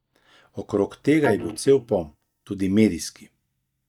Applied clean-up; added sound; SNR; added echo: neural mask model DeepFilterNet 3.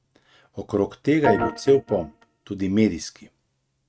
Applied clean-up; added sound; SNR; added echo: neural mask model RNNoise.